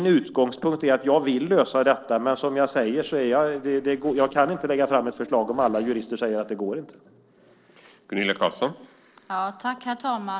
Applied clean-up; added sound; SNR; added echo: neural separator model SepFormer DNS4.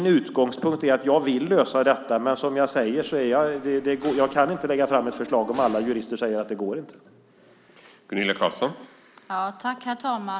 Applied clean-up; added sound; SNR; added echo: none; Mechanisms; 19 dB; none.